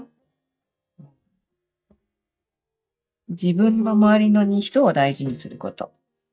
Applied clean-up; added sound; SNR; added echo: neural mask model DeepFilterNet 3.